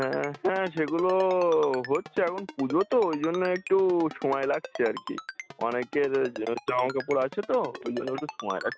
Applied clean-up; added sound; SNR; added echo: none; Ringtone; 14 dB; none.